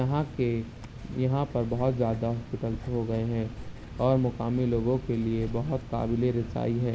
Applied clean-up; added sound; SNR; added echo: none; Writing; 17 dB; none.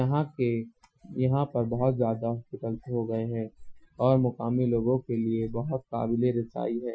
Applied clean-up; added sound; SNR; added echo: classical method Wiener filter.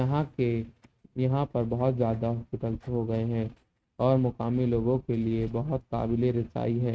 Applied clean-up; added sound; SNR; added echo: neural mask model RNNoise.